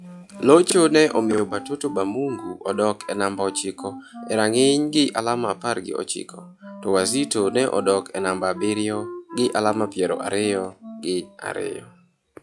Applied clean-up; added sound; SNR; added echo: classical method log-MMSE.